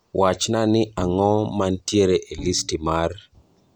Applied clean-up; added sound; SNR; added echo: none; Bowed string instrument; 18 dB; none.